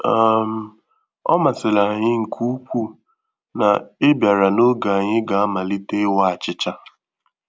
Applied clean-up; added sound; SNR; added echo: none; none; none; none.